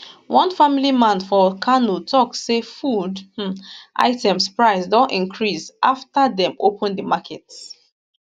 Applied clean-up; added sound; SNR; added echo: none; none; none; none.